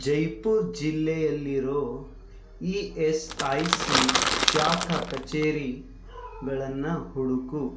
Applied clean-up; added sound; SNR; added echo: none; Crackle / Crushing; -2 dB; none.